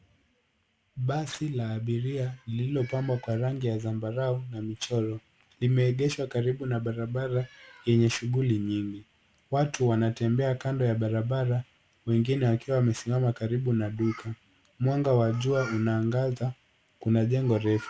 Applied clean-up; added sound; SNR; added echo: none; none; none; none.